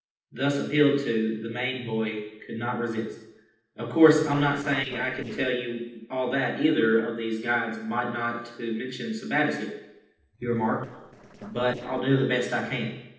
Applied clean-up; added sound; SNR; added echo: neural separator model SepFormer DNS4.